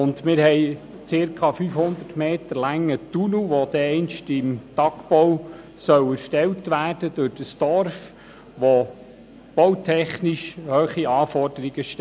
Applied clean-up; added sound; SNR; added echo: none; none; none; none.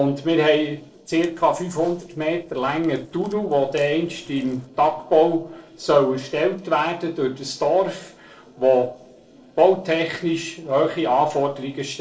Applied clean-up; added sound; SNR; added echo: neural separator model SepFormer DNS4.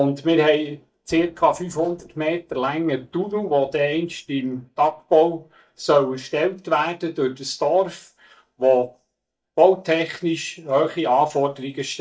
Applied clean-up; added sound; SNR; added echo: neural mask model DeepFilterNet 3.